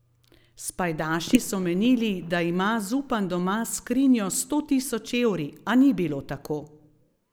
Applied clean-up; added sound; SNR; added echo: neural mask model Resemble Enhance denoiser.